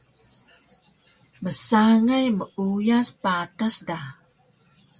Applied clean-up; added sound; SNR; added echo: none; none; none; none.